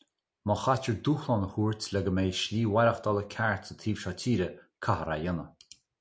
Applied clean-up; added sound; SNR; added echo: none; none; none; none.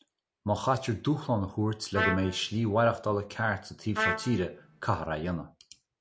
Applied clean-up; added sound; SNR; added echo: none; Trumpet; 3 dB; none.